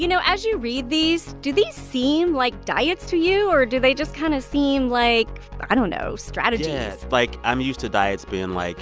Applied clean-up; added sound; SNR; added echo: none; none; none; none.